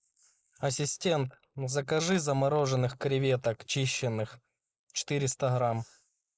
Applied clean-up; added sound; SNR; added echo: neural mask model Resemble Enhance denoiser.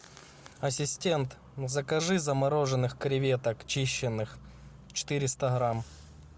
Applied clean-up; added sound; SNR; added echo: none; none; none; none.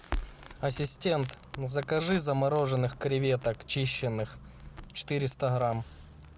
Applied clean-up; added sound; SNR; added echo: none; Coin (dropping) + Crackle; 14 dB; none.